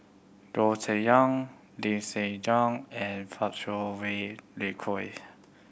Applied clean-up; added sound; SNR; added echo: none; none; none; none.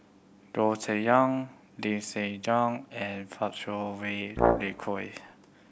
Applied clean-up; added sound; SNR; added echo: none; Brass instrument; -2 dB; none.